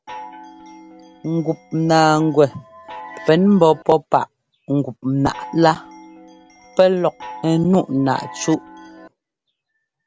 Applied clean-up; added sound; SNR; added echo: none; Chime; 18 dB; none.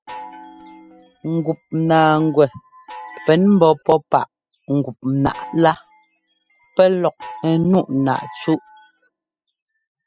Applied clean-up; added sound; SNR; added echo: classical method spectral subtraction.